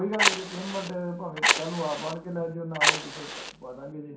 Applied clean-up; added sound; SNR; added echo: none; Fire; -5 dB; reverberation time 0.5 s.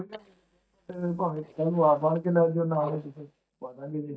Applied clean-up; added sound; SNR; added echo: neural mask model DeepFilterNet 3.